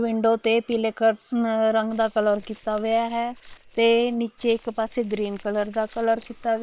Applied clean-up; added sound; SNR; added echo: neural separator model SepFormer WHAM!.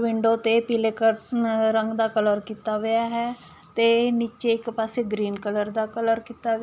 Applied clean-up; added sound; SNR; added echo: none; none; none; none.